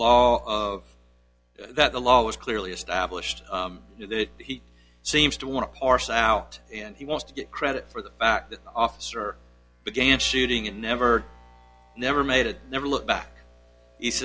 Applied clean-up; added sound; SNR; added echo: none; none; none; none.